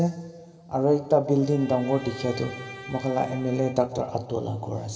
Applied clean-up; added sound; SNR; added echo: none; Bowed string instrument; 16 dB; reverberation time 1.9 s.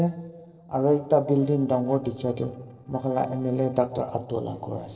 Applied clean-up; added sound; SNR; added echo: neural separator model SepFormer DNS4.